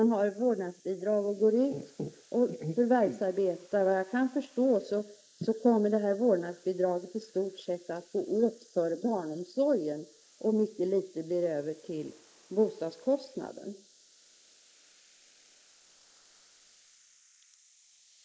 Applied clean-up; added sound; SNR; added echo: neural mask model Resemble Enhance denoiser.